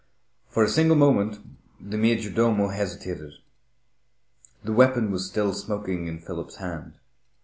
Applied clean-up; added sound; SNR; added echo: none; none; none; none.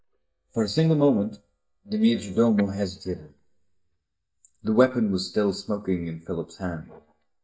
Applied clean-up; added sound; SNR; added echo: neural mask model DeepFilterNet 3.